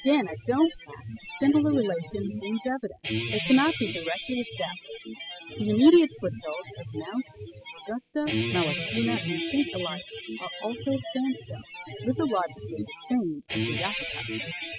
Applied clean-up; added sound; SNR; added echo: classical method spectral subtraction.